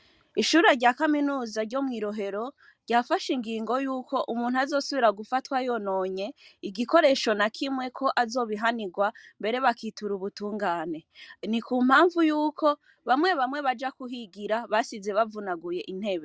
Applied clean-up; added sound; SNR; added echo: none; none; none; none.